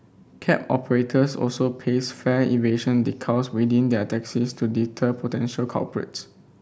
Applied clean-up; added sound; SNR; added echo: none; none; none; none.